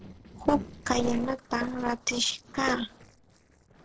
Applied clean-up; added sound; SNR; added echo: neural separator model SepFormer DNS4.